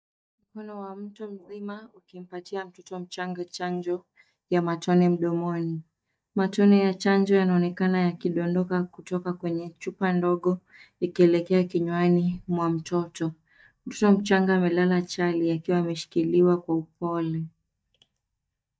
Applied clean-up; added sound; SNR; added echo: neural mask model DeepFilterNet 3.